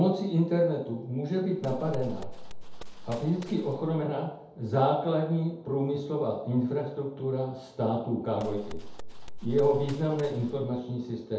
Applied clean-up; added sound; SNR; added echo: none; Gunshot, gunfire; 8 dB; reverberation time 0.8 s.